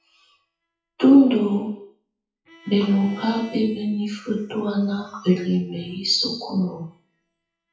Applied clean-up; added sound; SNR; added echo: classical method WPE with log-MMSE.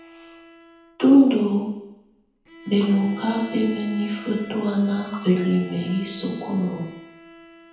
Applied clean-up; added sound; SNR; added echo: none; Bowed string instrument; 20 dB; reverberation time 0.9 s.